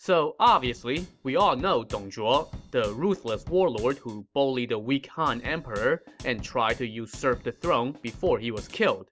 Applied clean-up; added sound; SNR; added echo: none; Drum / Drum kit; 17 dB; none.